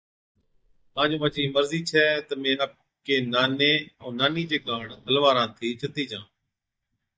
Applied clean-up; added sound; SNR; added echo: neural mask model DeepFilterNet 3.